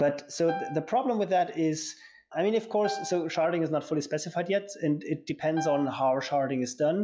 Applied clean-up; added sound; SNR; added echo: classical method log-MMSE.